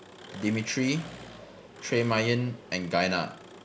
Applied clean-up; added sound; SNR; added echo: none; Engine; 16 dB; none.